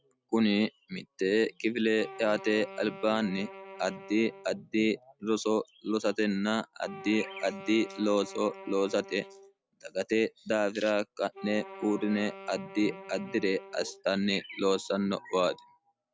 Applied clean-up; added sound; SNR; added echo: none; Wind instrument, woodwind instrument; 17 dB; none.